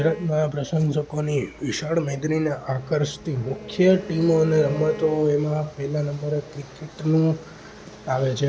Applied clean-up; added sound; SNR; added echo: none; Bowed string instrument; 19 dB; none.